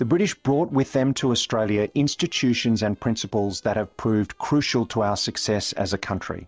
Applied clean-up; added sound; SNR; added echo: neural separator model SepFormer DNS4.